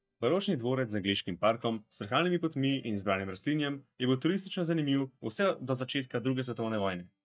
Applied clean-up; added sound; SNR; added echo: neural mask model DeepFilterNet 3.